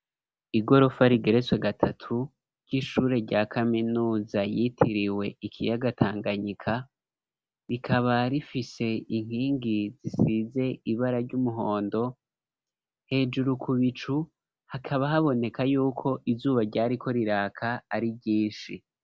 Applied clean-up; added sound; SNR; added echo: none; none; none; none.